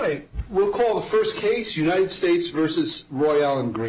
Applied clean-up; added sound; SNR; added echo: none; none; none; none.